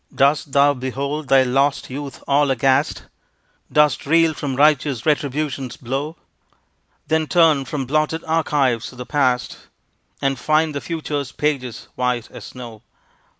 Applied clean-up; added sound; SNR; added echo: none; none; none; none.